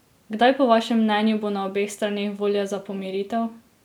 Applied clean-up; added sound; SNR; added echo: none; none; none; none.